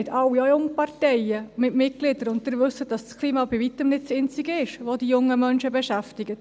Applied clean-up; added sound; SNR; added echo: none; none; none; none.